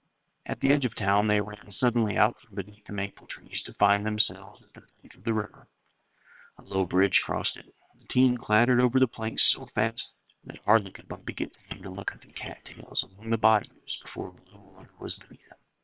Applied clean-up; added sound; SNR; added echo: neural separator model SepFormer WHAM!.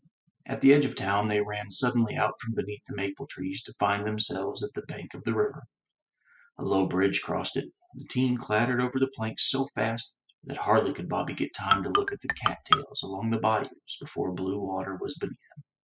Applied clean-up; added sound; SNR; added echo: classical method spectral subtraction.